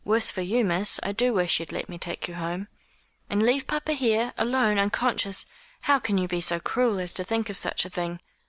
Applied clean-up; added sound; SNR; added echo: none; none; none; none.